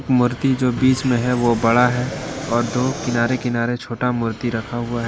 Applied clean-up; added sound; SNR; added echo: none; Fixed-wing aircraft, airplane; 12 dB; none.